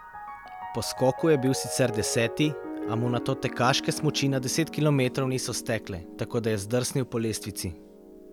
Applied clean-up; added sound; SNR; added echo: none; Piano; 11 dB; none.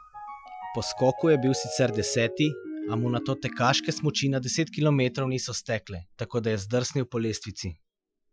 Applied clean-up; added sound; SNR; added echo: classical method Wiener filter.